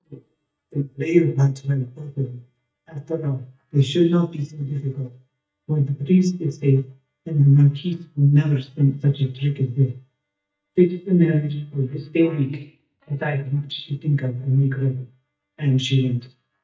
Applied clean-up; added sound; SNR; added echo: neural mask model DeepFilterNet 3.